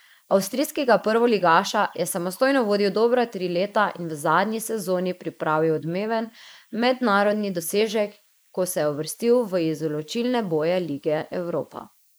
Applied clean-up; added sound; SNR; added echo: neural mask model Resemble Enhance denoiser.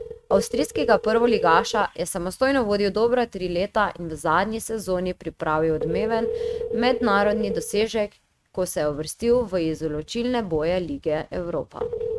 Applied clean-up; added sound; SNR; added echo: neural mask model RNNoise.